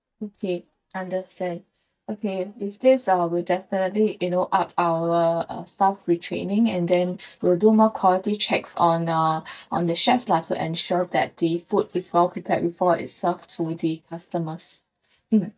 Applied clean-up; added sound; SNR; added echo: neural mask model DeepFilterNet 3.